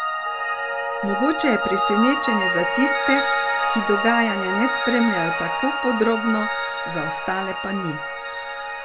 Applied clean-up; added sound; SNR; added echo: none; Piano; 0 dB; none.